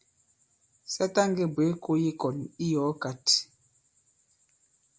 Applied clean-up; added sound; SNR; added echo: none; none; none; none.